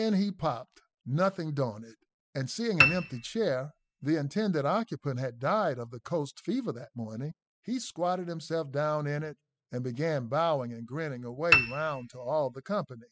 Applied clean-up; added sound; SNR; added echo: classical method spectral subtraction.